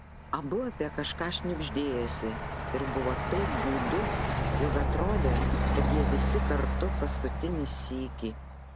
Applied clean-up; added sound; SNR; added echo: none; Truck; -3 dB; none.